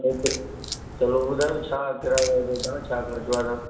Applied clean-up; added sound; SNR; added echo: none; Crack; 9 dB; reverberation time 1.0 s.